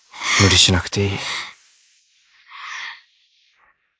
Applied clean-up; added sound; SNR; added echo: neural mask model Resemble Enhance denoiser.